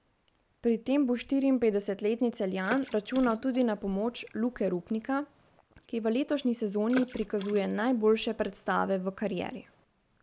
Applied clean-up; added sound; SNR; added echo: none; Water / Splash, splatter; 17 dB; none.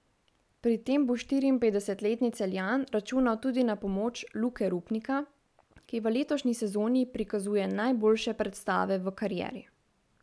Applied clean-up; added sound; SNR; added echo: none; none; none; none.